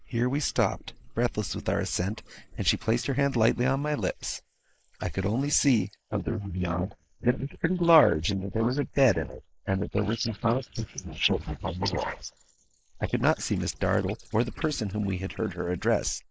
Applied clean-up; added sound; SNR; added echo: neural mask model Resemble Enhance denoiser.